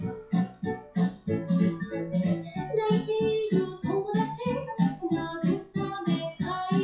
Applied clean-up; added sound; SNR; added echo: classical method WPE with log-MMSE.